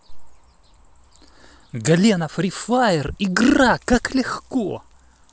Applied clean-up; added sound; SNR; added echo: none; none; none; none.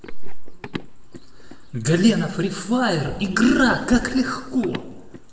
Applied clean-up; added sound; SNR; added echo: none; Run; 20 dB; reverberation time 1.1 s.